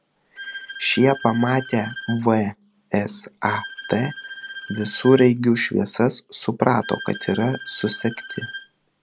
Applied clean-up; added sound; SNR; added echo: none; Bowed string instrument; 14 dB; none.